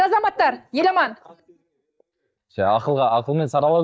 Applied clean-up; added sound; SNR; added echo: neural mask model DeepFilterNet 3.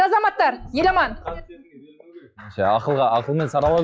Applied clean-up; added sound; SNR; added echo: classical method log-MMSE.